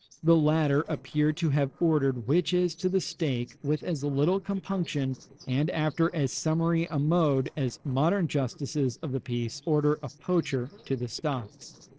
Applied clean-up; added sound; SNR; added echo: neural separator model SepFormer DNS4.